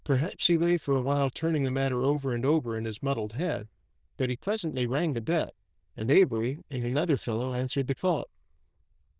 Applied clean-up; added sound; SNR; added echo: neural diffusion model UNIVERSE++.